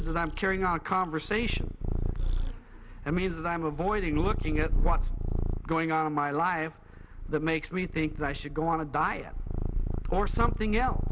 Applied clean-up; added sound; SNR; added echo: none; Purr; 0 dB; none.